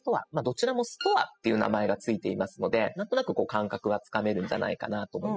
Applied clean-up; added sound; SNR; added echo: classical method spectral subtraction.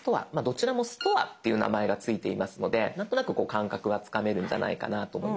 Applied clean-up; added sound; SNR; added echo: none; none; none; none.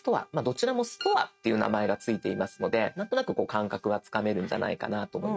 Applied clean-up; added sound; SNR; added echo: neural mask model RNNoise.